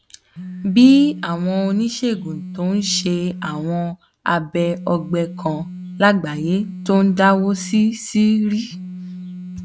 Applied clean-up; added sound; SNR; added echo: none; Telephone; 14 dB; none.